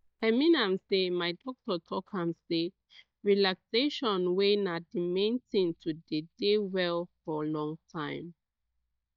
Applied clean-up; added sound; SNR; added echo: neural mask model DeepFilterNet 3.